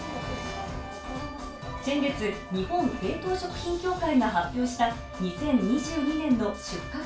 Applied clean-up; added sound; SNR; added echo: none; Trumpet; 15 dB; reverberation time 0.3 s.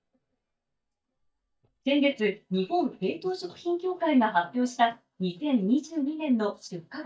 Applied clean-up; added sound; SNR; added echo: neural mask model DeepFilterNet 3.